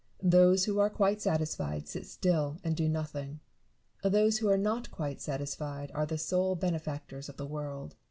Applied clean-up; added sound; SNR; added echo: none; none; none; none.